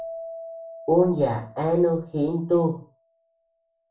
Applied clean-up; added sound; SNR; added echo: none; Keyboard (musical); 17 dB; reverberation time 0.3 s.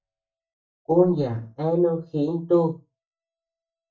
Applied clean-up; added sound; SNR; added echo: neural mask model DeepFilterNet 3.